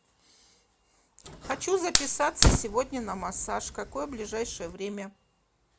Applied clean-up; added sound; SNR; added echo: none; Fire; -3 dB; none.